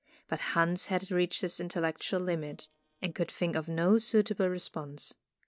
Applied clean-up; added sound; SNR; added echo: neural separator model SepFormer DNS4.